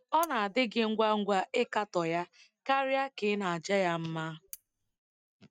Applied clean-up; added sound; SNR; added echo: neural mask model RNNoise.